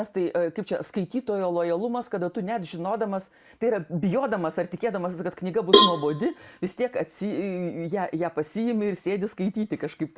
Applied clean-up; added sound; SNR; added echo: none; Cowbell; -3 dB; none.